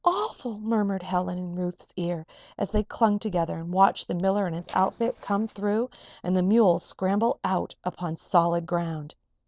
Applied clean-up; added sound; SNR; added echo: neural separator model SepFormer DNS4.